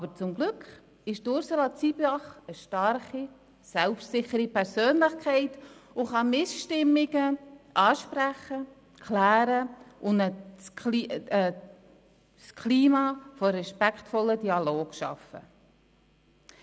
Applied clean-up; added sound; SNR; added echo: none; none; none; none.